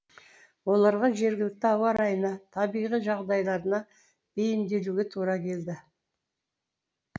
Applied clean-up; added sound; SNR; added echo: none; none; none; none.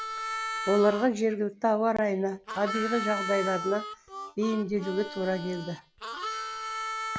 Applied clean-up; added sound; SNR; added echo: none; Harmonica; 7 dB; none.